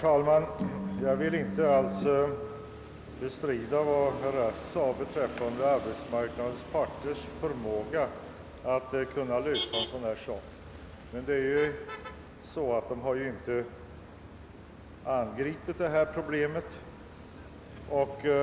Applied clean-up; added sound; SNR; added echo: none; Motor vehicle (road); 13 dB; none.